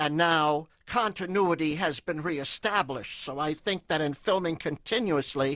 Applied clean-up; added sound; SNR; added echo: none; none; none; none.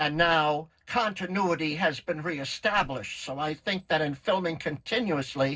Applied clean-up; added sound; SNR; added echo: neural separator model SepFormer DNS4.